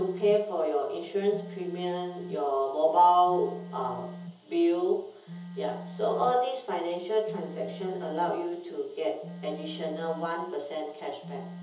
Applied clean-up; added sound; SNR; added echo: none; Telephone; 15 dB; reverberation time 0.7 s.